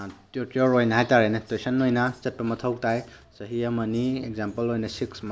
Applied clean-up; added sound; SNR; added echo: none; none; none; none.